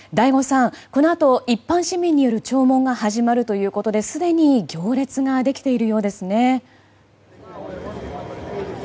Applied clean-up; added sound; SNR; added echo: none; none; none; none.